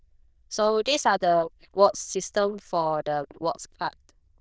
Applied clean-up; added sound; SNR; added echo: neural diffusion model UNIVERSE++.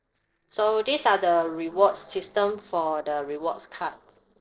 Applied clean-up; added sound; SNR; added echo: neural separator model SepFormer DNS4.